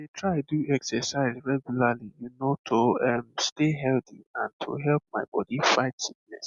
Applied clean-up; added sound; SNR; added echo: none; none; none; none.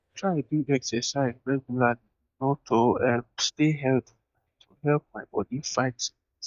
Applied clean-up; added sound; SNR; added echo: neural mask model DeepFilterNet 3.